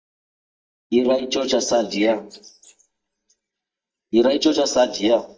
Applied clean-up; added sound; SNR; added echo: neural mask model DeepFilterNet 3.